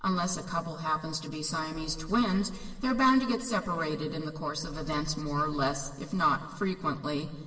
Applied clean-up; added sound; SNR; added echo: none; Bus / Engine; 15 dB; reverberation time 1.9 s.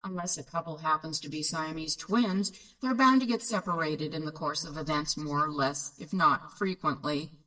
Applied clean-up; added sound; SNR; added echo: neural mask model DeepFilterNet 3.